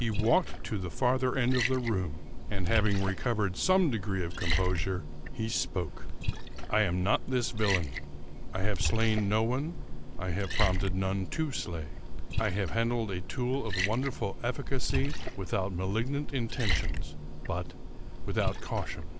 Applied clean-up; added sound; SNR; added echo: none; Liquid; -1 dB; none.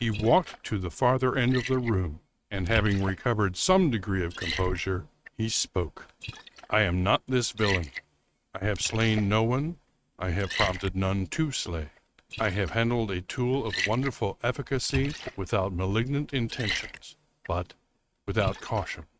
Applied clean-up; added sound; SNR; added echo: neural mask model RNNoise.